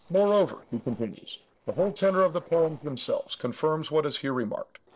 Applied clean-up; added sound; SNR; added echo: neural separator model SepFormer DNS4.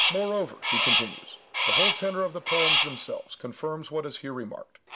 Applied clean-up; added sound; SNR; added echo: none; Crow; -4 dB; none.